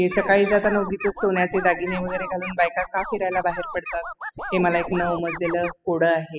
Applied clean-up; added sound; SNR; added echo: classical method spectral subtraction.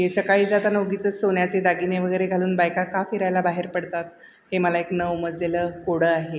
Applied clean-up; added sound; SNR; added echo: none; none; none; none.